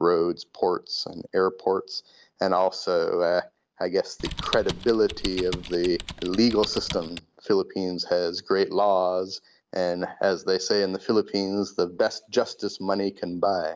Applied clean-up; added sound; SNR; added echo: none; Typing; 10 dB; none.